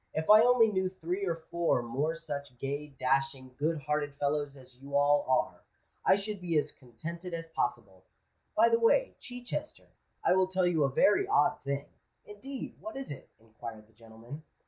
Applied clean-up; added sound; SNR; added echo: none; none; none; none.